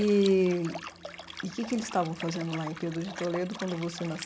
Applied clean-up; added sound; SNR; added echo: none; Liquid; 13 dB; none.